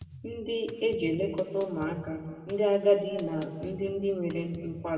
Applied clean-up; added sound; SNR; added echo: none; Drum kit; 20 dB; reverberation time 1.6 s.